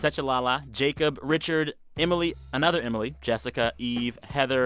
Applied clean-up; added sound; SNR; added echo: none; none; none; none.